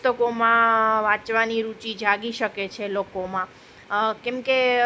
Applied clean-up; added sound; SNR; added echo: none; none; none; none.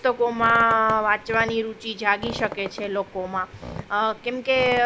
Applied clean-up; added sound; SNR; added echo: none; Squeak; 14 dB; none.